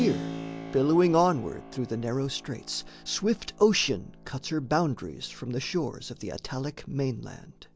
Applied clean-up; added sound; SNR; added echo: none; Keyboard (musical); 14 dB; none.